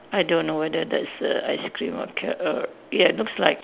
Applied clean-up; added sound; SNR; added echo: none; none; none; none.